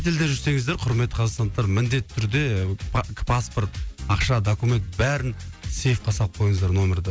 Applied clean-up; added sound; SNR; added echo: none; none; none; none.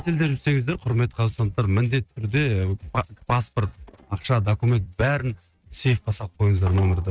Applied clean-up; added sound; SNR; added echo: neural mask model RNNoise.